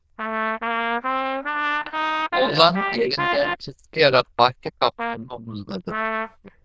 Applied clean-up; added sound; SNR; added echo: neural diffusion model UNIVERSE++.